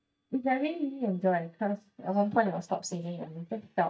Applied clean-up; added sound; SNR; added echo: neural mask model DeepFilterNet 3.